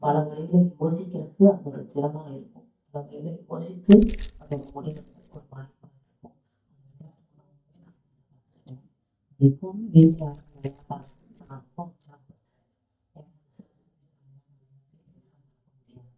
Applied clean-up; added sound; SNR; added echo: neural mask model DeepFilterNet 3.